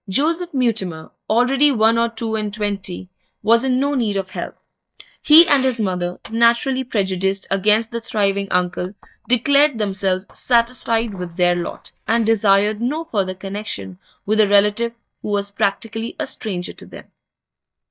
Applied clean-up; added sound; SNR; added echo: neural mask model DeepFilterNet 3.